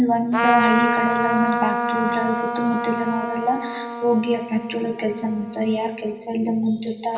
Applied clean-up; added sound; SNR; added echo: none; Trumpet; 3 dB; reverberation time 1.1 s.